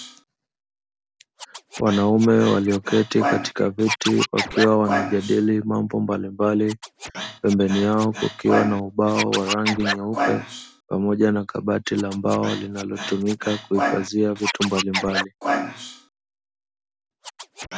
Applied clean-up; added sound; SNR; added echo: none; Scratching (performance technique); 7 dB; none.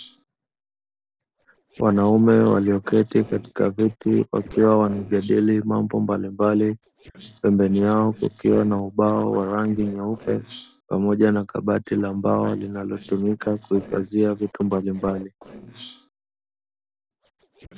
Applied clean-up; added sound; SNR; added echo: neural separator model SepFormer DNS4.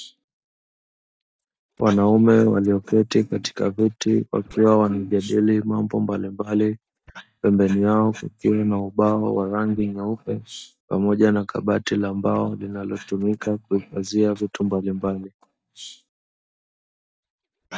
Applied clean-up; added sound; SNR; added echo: neural mask model DeepFilterNet 3.